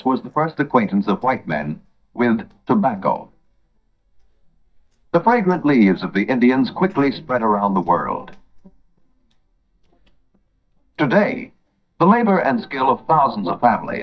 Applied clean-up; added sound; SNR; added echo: neural mask model DeepFilterNet 3.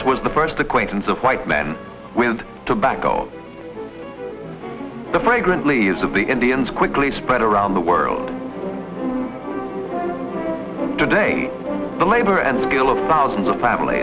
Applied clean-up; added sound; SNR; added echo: none; none; none; none.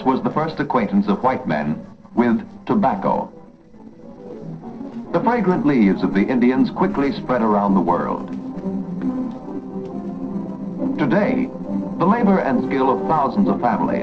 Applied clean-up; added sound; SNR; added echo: neural separator model SepFormer DNS4.